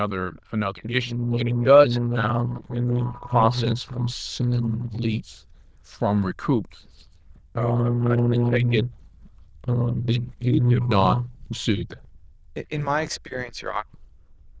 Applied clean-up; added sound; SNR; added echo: neural diffusion model UNIVERSE++.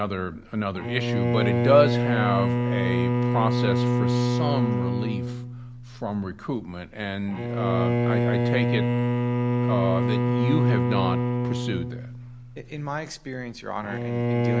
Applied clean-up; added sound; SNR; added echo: none; Bowed string instrument; -4 dB; none.